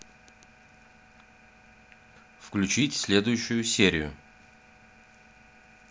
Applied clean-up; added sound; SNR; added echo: none; none; none; none.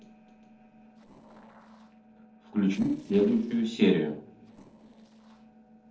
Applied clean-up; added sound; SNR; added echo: neural separator model SepFormer DNS4.